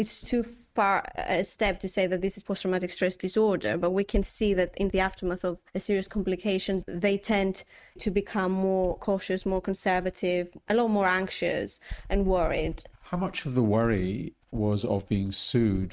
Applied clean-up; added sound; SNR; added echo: neural mask model RNNoise.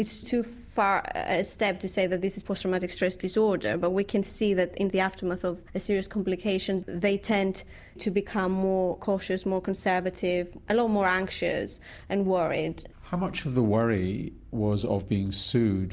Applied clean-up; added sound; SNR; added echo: none; none; none; none.